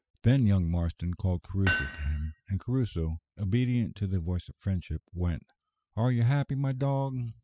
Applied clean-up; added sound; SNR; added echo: classical method spectral subtraction.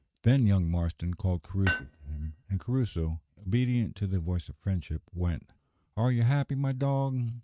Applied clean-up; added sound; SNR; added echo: neural mask model RNNoise.